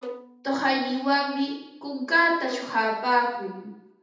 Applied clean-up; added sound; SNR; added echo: none; Bowed string instrument; 16 dB; reverberation time 0.8 s.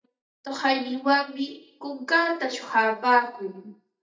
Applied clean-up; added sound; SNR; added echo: neural mask model DeepFilterNet 3.